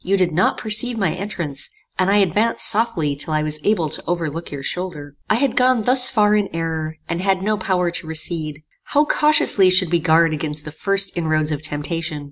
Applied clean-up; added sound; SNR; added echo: none; none; none; none.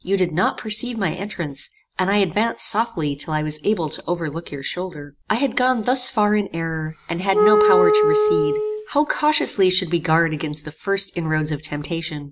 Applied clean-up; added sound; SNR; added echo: none; Wind instrument, woodwind instrument; -3 dB; none.